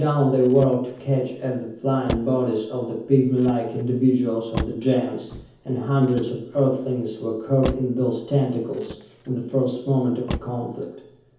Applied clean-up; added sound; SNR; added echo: none; Motor vehicle (road); 14 dB; reverberation time 0.7 s.